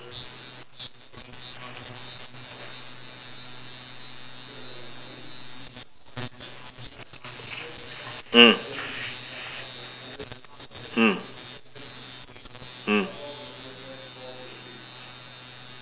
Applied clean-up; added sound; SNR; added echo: none; none; none; none.